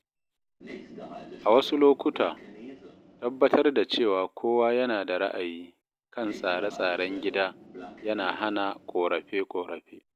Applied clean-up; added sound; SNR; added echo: none; Train; 17 dB; none.